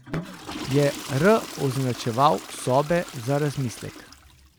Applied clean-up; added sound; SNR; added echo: none; Toilet flush / Water; 12 dB; none.